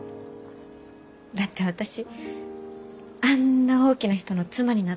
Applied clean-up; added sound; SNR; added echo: none; none; none; none.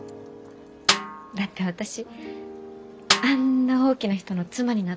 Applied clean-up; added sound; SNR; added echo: none; Snare drum; 3 dB; none.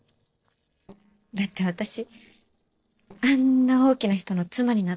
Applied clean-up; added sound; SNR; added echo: neural separator model SepFormer DNS4.